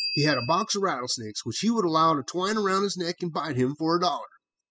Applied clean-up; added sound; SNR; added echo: classical method spectral subtraction.